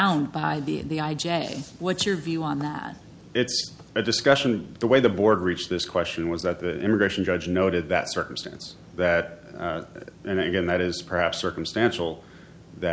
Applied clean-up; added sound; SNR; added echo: none; none; none; none.